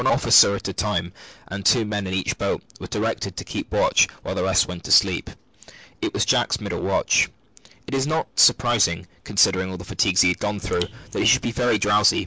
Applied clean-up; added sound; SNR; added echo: none; Raindrop; 15 dB; none.